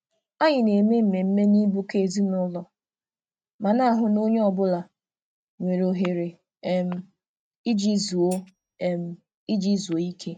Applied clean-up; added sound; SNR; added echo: neural mask model RNNoise.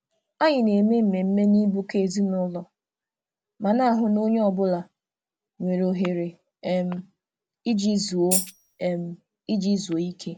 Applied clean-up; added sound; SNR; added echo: none; Tambourine; 4 dB; none.